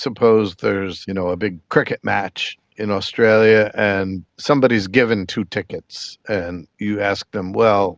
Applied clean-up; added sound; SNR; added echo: none; none; none; none.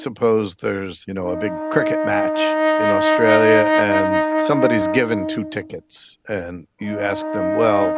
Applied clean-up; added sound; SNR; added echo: none; Brass instrument; -1 dB; none.